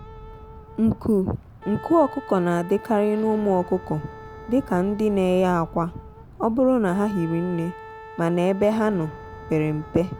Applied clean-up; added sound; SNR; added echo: none; Explosion + Wind instrument, woodwind instrument; 16 dB; none.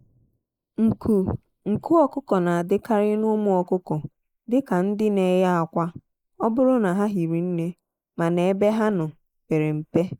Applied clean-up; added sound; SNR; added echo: neural mask model Resemble Enhance denoiser.